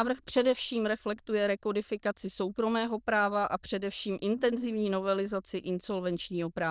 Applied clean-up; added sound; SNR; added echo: neural diffusion model UNIVERSE++.